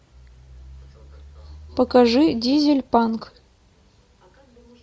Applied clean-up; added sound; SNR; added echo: none; none; none; none.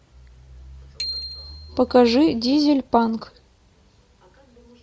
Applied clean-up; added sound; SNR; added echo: none; Bicycle bell; 15 dB; none.